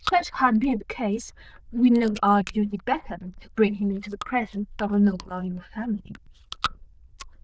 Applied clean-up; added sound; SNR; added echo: neural diffusion model UNIVERSE++.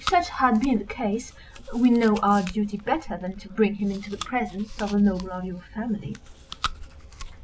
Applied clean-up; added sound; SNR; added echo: none; Chewing, mastication; 14 dB; none.